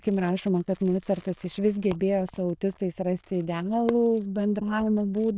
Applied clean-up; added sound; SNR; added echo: neural diffusion model UNIVERSE++.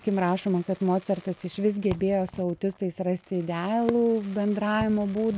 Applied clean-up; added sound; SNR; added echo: none; Fireworks; 18 dB; none.